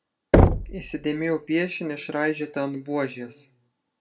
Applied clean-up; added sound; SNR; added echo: none; Knock; -5 dB; reverberation time 0.4 s.